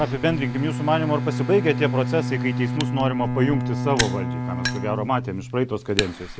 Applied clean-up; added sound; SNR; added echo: none; Bowed string instrument + Fire; 2 dB; none.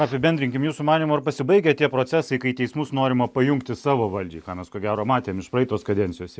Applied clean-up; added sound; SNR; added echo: none; none; none; none.